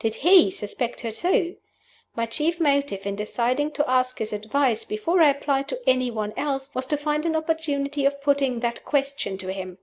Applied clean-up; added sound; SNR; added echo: none; none; none; none.